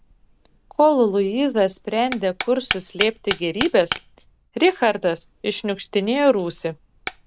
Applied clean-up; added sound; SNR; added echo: none; Hammer; 13 dB; none.